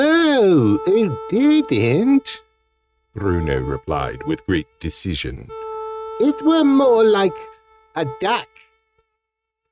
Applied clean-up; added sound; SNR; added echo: neural mask model RNNoise.